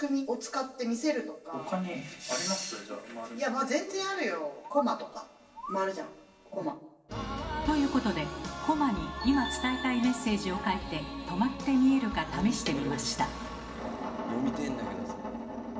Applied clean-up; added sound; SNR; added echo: none; Bird; 16 dB; reverberation time 2.6 s.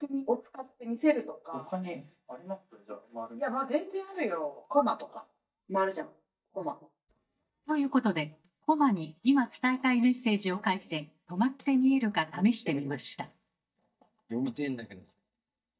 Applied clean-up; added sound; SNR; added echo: neural mask model DeepFilterNet 3.